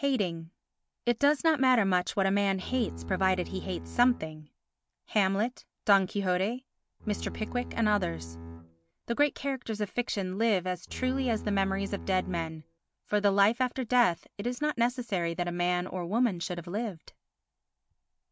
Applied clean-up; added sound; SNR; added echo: none; Bowed string instrument; 11 dB; none.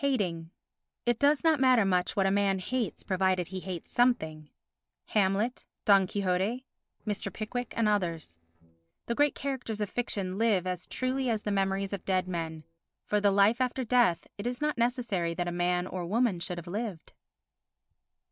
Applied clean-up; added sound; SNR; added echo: neural separator model SepFormer DNS4.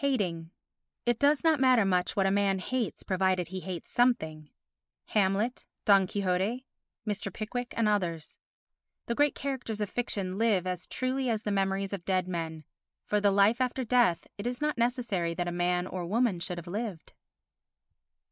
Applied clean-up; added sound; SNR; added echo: neural mask model Resemble Enhance denoiser.